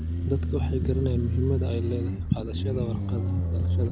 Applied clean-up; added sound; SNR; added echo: none; Motorcycle; -3 dB; none.